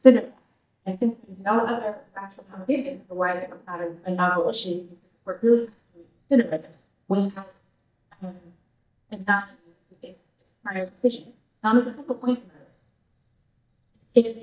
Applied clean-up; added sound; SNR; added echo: neural mask model DeepFilterNet 3.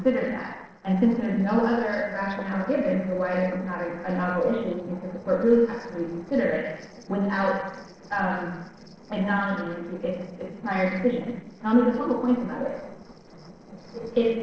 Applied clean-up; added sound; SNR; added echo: neural separator model SepFormer DNS4.